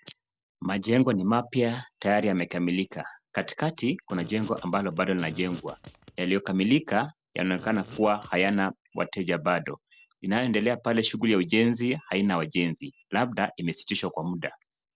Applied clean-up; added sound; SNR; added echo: neural separator model SepFormer DNS4.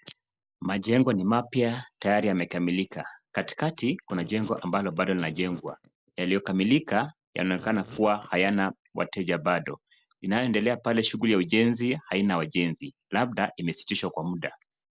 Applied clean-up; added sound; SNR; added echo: neural mask model Resemble Enhance denoiser.